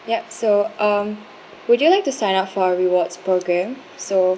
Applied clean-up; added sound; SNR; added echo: none; none; none; none.